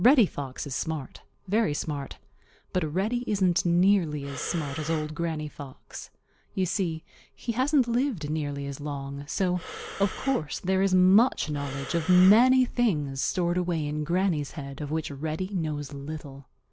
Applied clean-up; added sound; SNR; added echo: none; Breathing; 13 dB; none.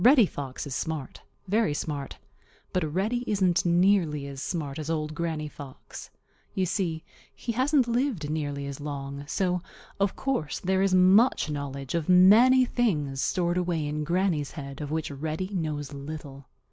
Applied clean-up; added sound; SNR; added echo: none; none; none; none.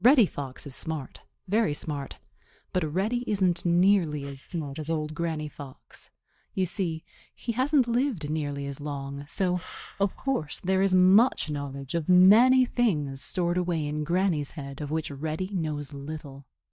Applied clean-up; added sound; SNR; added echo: neural mask model DeepFilterNet 3.